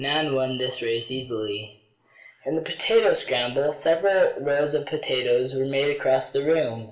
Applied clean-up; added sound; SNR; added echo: none; none; none; reverberation time 0.5 s.